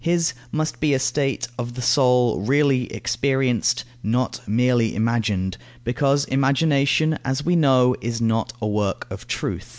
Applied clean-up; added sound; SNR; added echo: none; none; none; none.